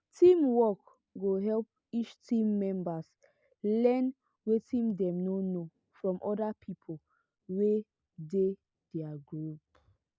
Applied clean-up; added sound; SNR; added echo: none; none; none; none.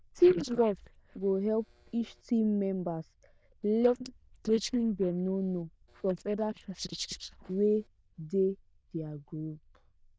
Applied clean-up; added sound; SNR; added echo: neural diffusion model UNIVERSE++.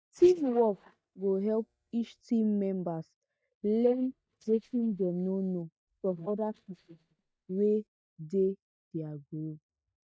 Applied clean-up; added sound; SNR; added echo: neural mask model DeepFilterNet 3.